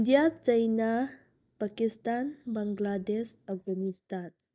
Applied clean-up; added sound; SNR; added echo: neural mask model DeepFilterNet 3.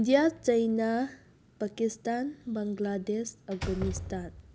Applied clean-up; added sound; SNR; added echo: none; Slam; 14 dB; none.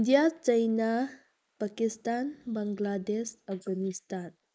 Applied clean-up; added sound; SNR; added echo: neural mask model Resemble Enhance denoiser.